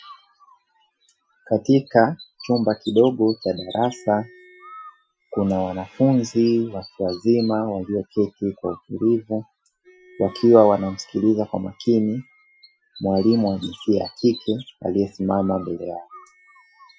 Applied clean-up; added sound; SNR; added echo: classical method Wiener filter.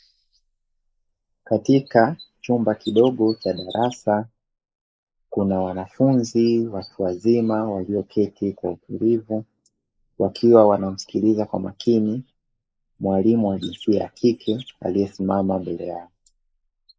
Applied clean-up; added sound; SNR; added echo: neural mask model Resemble Enhance denoiser.